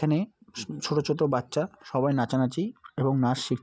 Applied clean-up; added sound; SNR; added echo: none; none; none; none.